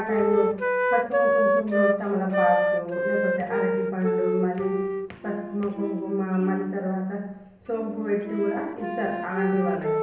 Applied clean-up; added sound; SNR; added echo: none; Wind instrument, woodwind instrument; -1 dB; reverberation time 0.8 s.